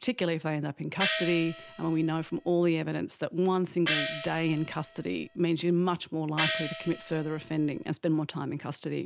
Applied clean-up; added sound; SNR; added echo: none; Gong; 5 dB; none.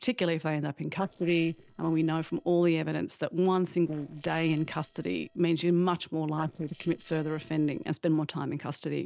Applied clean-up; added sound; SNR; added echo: neural separator model SepFormer DNS4.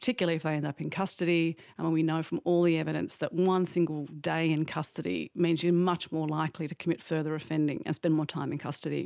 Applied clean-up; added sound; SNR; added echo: none; none; none; none.